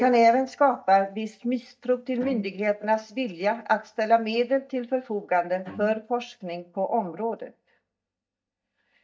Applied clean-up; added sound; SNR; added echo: neural mask model DeepFilterNet 3.